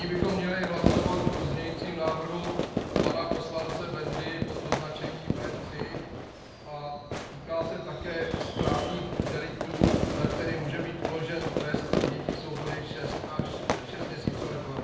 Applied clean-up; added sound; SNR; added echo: none; Fireworks; -3 dB; reverberation time 0.9 s.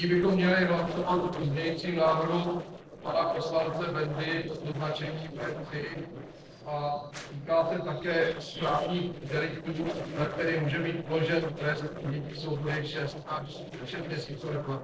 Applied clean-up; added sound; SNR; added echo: neural separator model SepFormer DNS4.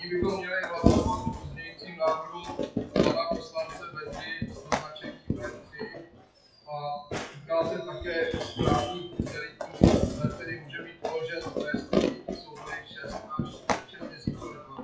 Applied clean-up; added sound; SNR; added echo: classical method WPE with log-MMSE.